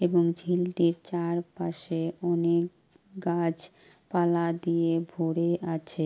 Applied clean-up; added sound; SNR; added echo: none; none; none; none.